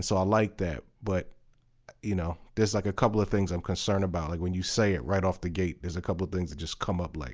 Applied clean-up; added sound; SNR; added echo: none; none; none; none.